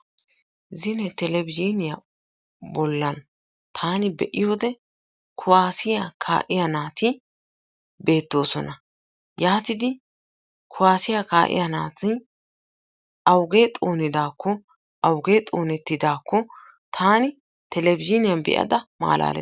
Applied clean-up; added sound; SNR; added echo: none; none; none; none.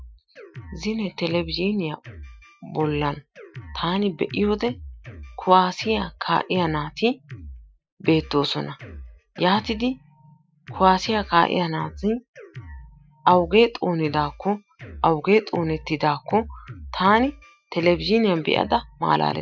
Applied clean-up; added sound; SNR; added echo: classical method Wiener filter.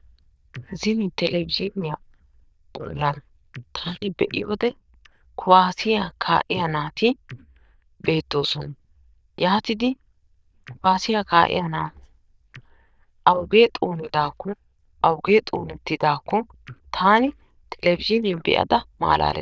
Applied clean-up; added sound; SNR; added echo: neural diffusion model UNIVERSE++.